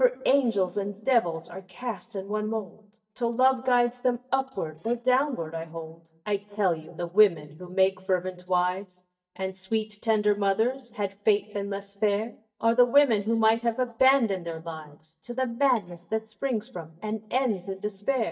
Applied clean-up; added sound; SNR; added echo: neural mask model DeepFilterNet 3.